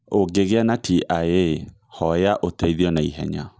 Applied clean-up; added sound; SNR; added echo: none; none; none; none.